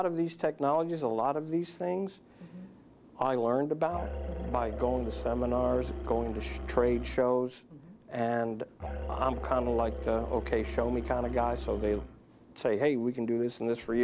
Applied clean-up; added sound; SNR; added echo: none; Musical instrument; 6 dB; none.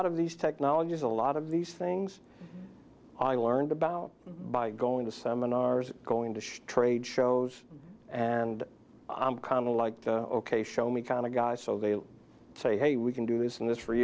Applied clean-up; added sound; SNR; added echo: none; none; none; none.